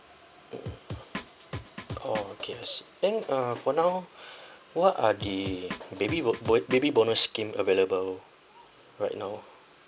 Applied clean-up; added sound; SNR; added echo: none; Drum; 11 dB; none.